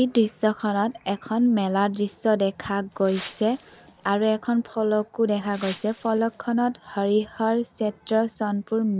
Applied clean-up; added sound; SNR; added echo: none; Wind; 19 dB; none.